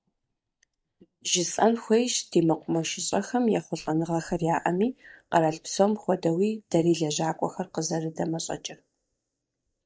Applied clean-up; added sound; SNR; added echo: neural mask model DeepFilterNet 3.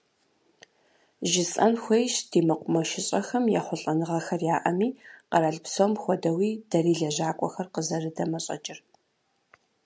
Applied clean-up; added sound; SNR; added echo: none; none; none; none.